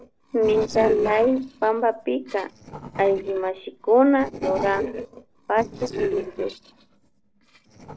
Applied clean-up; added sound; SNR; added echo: neural separator model SepFormer DNS4.